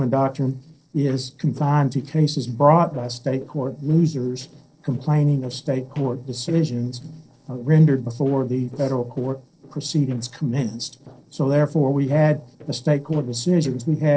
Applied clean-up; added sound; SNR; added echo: neural separator model SepFormer DNS4.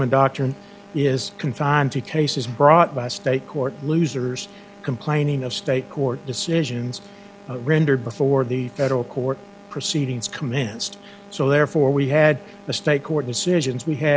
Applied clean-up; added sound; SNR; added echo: none; none; none; none.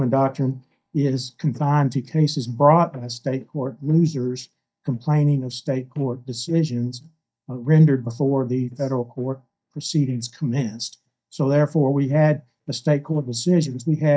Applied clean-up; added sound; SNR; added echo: neural mask model DeepFilterNet 3.